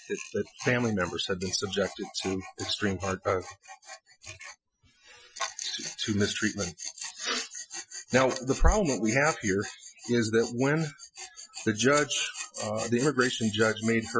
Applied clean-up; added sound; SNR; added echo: classical method Wiener filter.